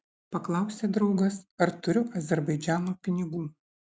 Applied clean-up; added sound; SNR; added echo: none; none; none; none.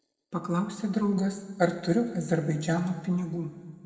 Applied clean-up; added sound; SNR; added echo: none; none; none; reverberation time 1.7 s.